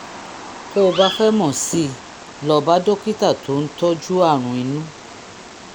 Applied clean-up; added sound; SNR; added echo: none; Bird vocalization, bird call, bird song; 14 dB; none.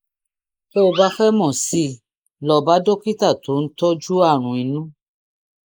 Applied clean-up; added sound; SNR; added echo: neural mask model Resemble Enhance denoiser.